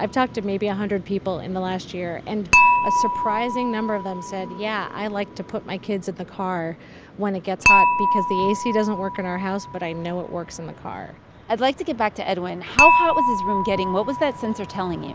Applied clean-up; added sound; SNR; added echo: none; Dishes, pots, and pans / Chink, clink; -1 dB; none.